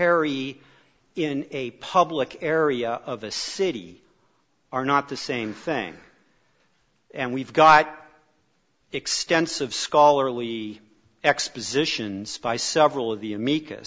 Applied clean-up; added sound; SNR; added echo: none; none; none; none.